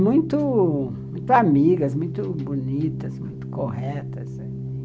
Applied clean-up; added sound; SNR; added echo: none; Organ; 8 dB; none.